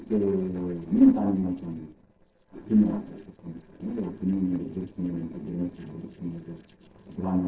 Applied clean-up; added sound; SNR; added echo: neural separator model SepFormer DNS4.